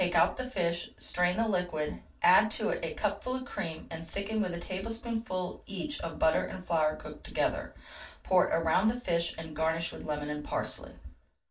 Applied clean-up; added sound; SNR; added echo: none; none; none; reverberation time 0.2 s.